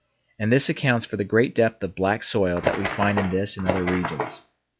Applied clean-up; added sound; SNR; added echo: classical method log-MMSE.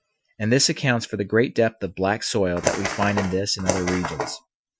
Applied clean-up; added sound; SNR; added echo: classical method Wiener filter.